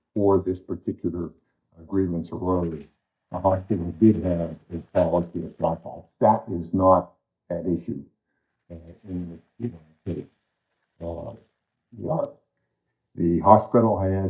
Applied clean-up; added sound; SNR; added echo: neural mask model DeepFilterNet 3.